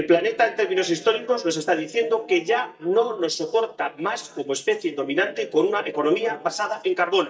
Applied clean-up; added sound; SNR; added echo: neural mask model DeepFilterNet 3.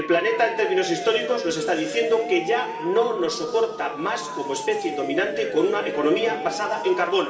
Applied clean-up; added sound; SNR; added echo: none; Siren; 10 dB; reverberation time 2.4 s.